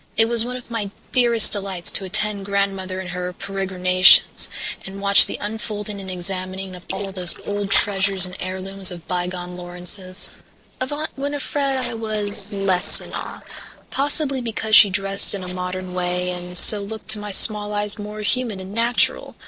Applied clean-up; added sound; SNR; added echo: neural separator model SepFormer DNS4.